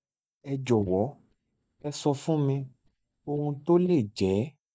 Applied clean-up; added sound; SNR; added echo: neural mask model DeepFilterNet 3.